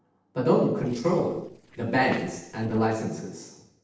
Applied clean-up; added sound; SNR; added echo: neural separator model SepFormer DNS4.